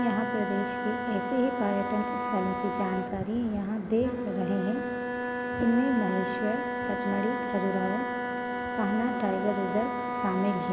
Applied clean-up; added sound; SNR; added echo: none; Wind instrument, woodwind instrument; 3 dB; none.